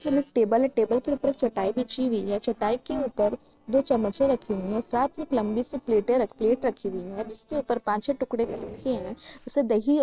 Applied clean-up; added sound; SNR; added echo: neural separator model SepFormer DNS4.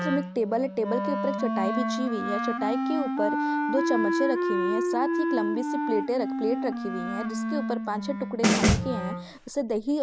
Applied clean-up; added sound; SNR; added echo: none; Snare drum + Wind instrument, woodwind instrument; -2 dB; none.